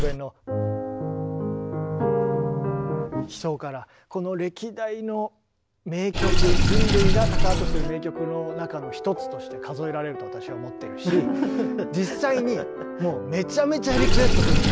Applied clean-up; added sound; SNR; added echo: none; Sink (filling or washing) / Water; -2 dB; none.